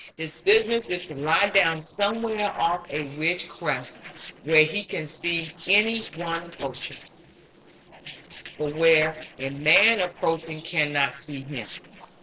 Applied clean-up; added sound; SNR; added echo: neural separator model SepFormer DNS4.